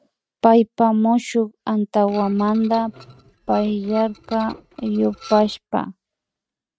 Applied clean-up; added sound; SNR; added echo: neural mask model RNNoise.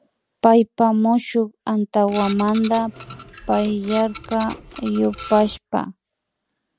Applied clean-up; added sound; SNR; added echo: none; Printer; 12 dB; none.